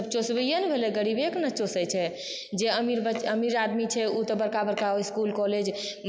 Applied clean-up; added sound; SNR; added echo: none; none; none; none.